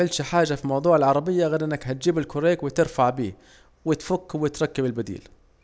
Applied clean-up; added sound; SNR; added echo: none; none; none; none.